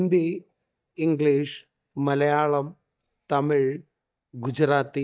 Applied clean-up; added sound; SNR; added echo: neural mask model DeepFilterNet 3.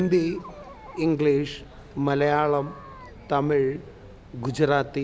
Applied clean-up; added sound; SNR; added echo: none; Chatter; 20 dB; none.